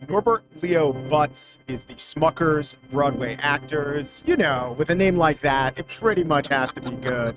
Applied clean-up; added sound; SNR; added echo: neural mask model RNNoise.